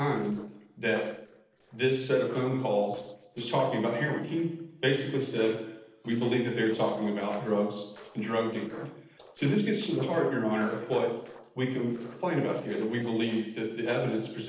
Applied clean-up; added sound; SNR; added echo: neural separator model SepFormer DNS4.